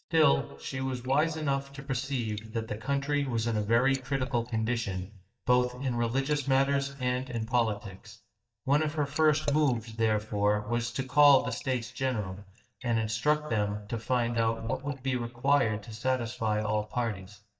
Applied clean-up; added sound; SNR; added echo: neural mask model DeepFilterNet 3.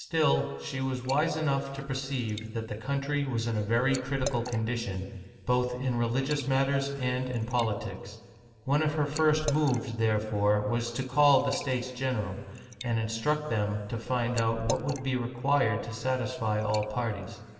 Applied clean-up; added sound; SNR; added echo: none; Liquid; 16 dB; reverberation time 2.6 s.